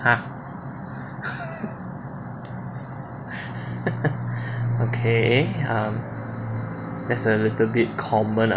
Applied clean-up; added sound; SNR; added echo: none; Wind instrument, woodwind instrument; 20 dB; none.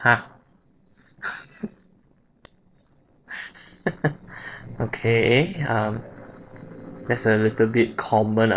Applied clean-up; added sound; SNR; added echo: neural separator model SepFormer DNS4.